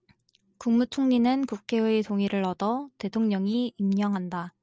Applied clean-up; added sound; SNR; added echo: none; none; none; none.